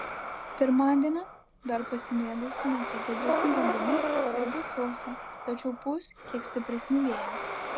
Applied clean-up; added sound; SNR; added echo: none; Breathing; 3 dB; none.